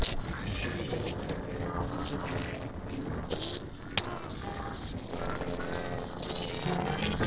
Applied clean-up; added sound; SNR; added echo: neural separator model SepFormer DNS4.